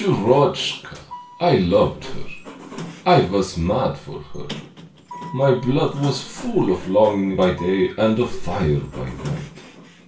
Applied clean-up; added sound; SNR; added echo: none; Sliding door; 18 dB; reverberation time 0.3 s.